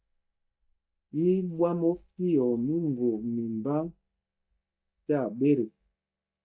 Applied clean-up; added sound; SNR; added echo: neural mask model DeepFilterNet 3.